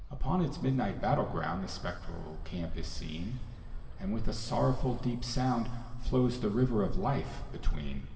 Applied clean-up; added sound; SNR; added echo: none; Bird; 10 dB; reverberation time 2.8 s.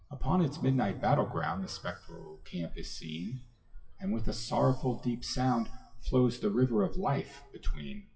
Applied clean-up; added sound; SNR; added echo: classical method WPE with log-MMSE.